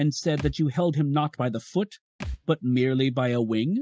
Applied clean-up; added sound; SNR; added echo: neural mask model RNNoise.